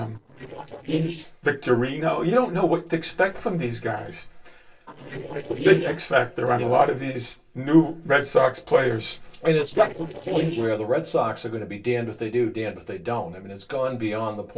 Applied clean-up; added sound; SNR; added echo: neural separator model SepFormer DNS4.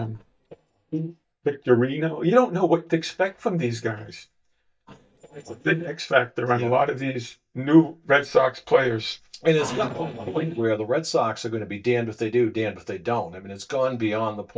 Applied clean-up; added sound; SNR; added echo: neural mask model DeepFilterNet 3.